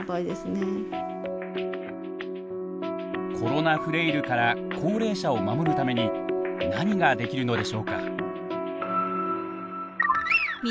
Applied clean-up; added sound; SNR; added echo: none; none; none; none.